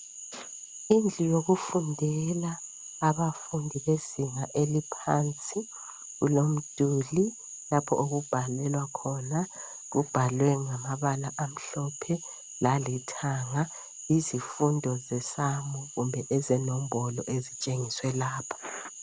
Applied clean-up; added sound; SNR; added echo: none; Frog; 13 dB; none.